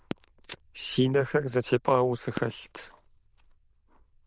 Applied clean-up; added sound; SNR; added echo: neural diffusion model UNIVERSE++.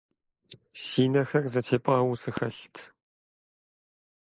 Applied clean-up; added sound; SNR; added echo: neural mask model Resemble Enhance denoiser.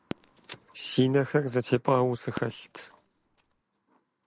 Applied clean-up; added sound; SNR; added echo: none; Fireworks; 16 dB; none.